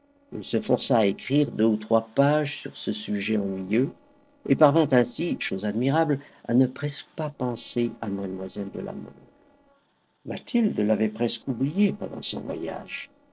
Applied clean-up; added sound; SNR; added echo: neural separator model SepFormer DNS4.